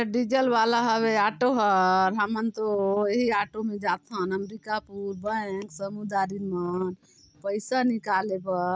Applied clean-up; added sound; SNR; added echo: none; none; none; none.